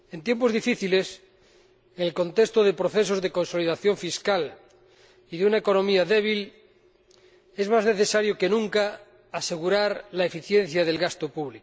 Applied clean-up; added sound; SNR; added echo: none; none; none; none.